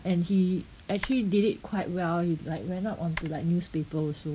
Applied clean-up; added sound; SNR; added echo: none; Typing; 18 dB; none.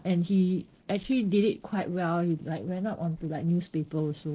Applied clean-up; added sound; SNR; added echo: neural separator model SepFormer DNS4.